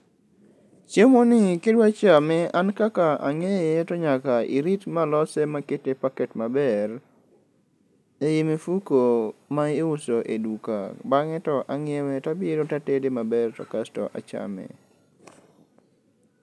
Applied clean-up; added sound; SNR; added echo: none; none; none; none.